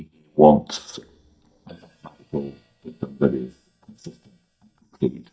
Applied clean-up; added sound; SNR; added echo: neural mask model DeepFilterNet 3.